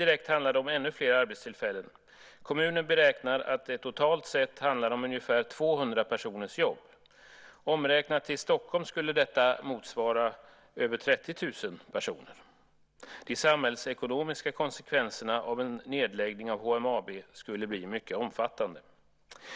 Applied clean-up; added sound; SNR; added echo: none; none; none; none.